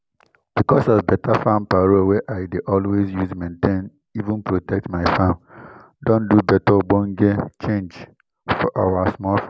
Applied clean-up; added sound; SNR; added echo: none; none; none; none.